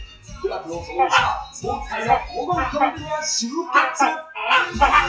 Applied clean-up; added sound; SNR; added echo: classical method WPE with log-MMSE.